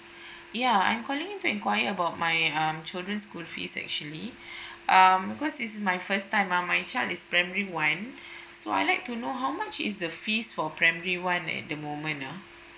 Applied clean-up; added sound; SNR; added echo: none; none; none; none.